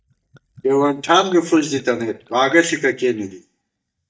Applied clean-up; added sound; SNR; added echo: neural mask model DeepFilterNet 3.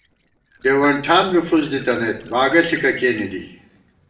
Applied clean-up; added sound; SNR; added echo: neural separator model SepFormer DNS4.